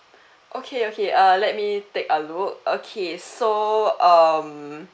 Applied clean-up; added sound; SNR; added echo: none; none; none; none.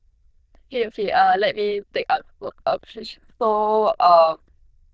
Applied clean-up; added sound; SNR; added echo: neural diffusion model UNIVERSE++.